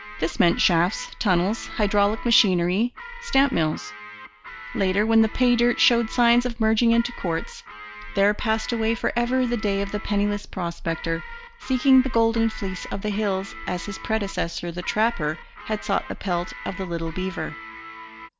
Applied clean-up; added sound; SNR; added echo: none; Guitar; 16 dB; none.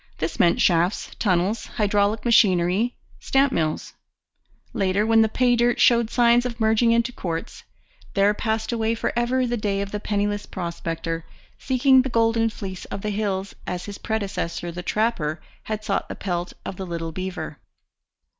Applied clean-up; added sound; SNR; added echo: none; none; none; none.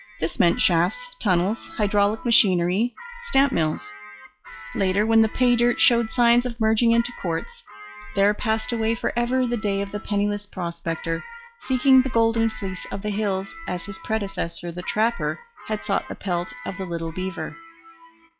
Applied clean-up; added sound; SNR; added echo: classical method log-MMSE.